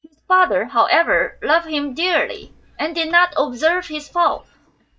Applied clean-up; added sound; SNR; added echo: neural mask model DeepFilterNet 3.